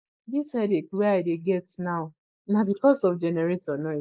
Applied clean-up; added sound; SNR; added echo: neural mask model Resemble Enhance denoiser.